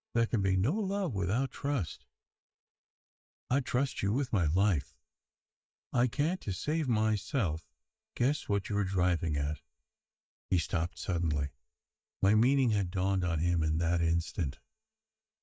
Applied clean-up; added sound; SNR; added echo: neural mask model DeepFilterNet 3.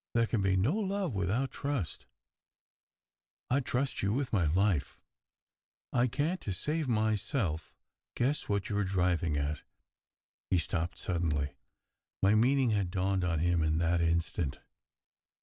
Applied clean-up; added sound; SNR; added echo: none; none; none; none.